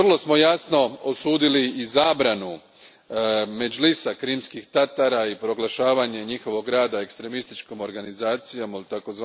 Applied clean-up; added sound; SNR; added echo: none; none; none; none.